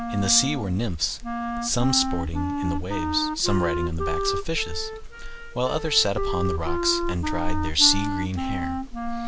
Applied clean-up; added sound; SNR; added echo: none; Wind instrument, woodwind instrument; 4 dB; none.